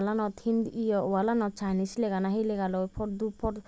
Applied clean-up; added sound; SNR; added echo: none; none; none; none.